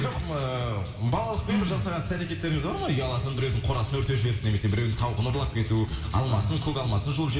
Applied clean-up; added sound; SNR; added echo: none; none; none; reverberation time 2.2 s.